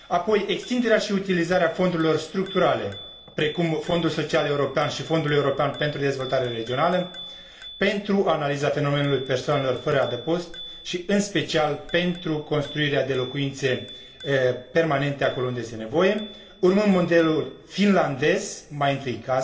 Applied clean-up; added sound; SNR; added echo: none; Bicycle bell; 20 dB; reverberation time 0.8 s.